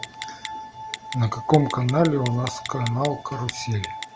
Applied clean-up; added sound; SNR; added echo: none; Glass + Telephone; 11 dB; none.